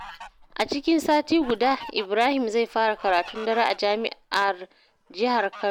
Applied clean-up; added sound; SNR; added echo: none; Fowl; 19 dB; none.